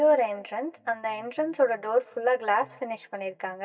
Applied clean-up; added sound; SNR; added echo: neural mask model DeepFilterNet 3.